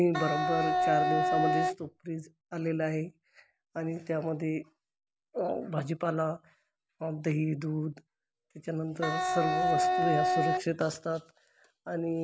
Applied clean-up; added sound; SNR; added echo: none; Wind instrument, woodwind instrument; -5 dB; none.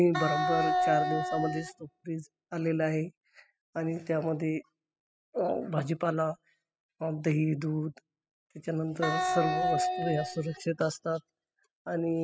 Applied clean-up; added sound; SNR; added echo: classical method spectral subtraction.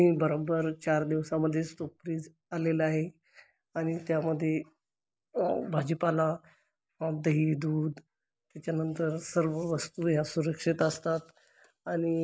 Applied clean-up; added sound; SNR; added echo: neural mask model Resemble Enhance denoiser.